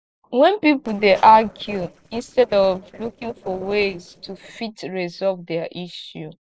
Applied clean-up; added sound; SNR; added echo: neural separator model SepFormer DNS4.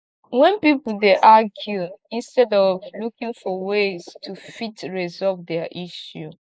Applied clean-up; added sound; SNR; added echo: neural mask model Resemble Enhance denoiser.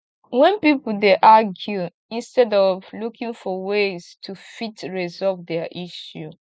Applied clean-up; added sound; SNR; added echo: none; none; none; none.